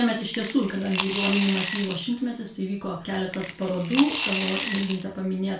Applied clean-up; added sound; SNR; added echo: none; Coin (dropping) / Glass; -3 dB; reverberation time 0.3 s.